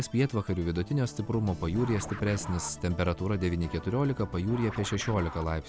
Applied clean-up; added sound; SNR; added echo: none; Scratching (performance technique); 16 dB; none.